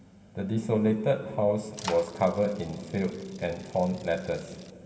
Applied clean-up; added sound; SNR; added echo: none; Bicycle; 17 dB; reverberation time 1.9 s.